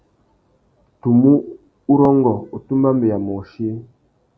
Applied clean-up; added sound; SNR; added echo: none; none; none; none.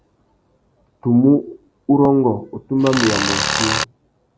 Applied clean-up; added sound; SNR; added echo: none; Tools; 1 dB; none.